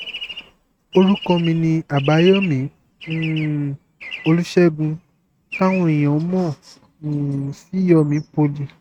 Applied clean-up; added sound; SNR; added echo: neural mask model RNNoise.